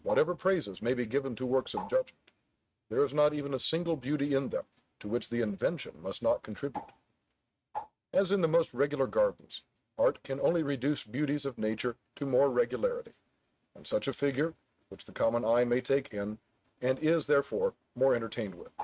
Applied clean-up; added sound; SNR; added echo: neural mask model RNNoise.